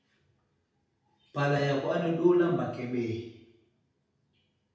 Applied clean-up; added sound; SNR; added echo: none; none; none; reverberation time 0.8 s.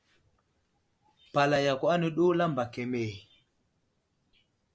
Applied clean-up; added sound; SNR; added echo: none; none; none; none.